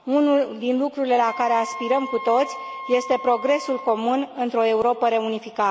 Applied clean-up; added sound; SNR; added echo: none; Wind instrument, woodwind instrument; 15 dB; none.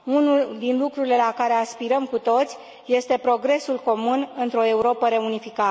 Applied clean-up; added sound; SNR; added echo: none; none; none; none.